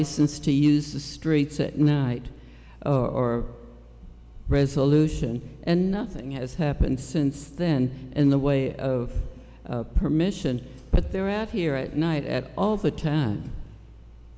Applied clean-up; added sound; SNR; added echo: none; none; none; none.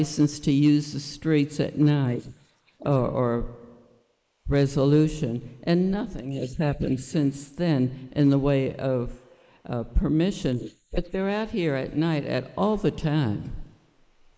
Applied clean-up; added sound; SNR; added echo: neural mask model Resemble Enhance denoiser.